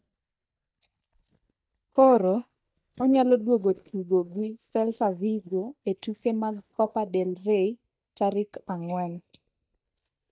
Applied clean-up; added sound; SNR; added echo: neural mask model DeepFilterNet 3.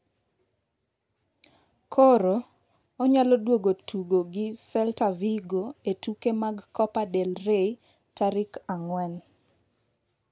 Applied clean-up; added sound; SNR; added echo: none; none; none; none.